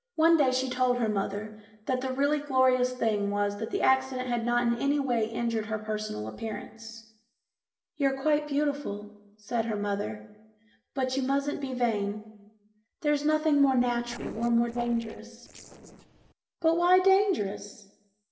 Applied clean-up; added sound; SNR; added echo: neural separator model SepFormer DNS4.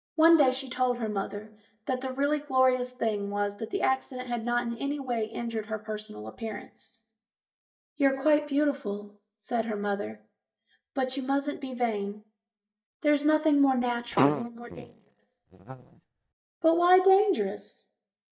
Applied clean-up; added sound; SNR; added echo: neural mask model DeepFilterNet 3.